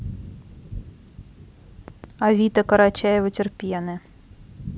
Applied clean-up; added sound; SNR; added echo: none; Thunder; 15 dB; none.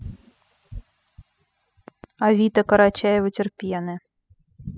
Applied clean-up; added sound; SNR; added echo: classical method spectral subtraction.